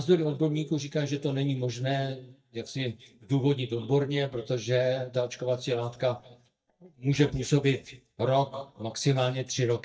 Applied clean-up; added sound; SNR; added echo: neural mask model DeepFilterNet 3.